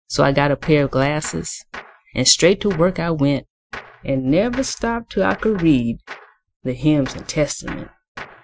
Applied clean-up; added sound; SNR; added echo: classical method Wiener filter.